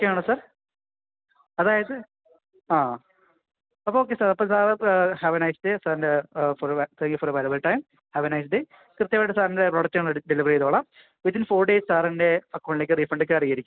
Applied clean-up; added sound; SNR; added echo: none; none; none; none.